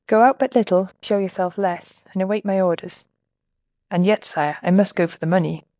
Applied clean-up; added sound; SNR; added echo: neural mask model DeepFilterNet 3.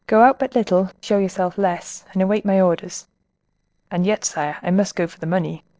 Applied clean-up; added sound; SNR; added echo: neural separator model SepFormer DNS4.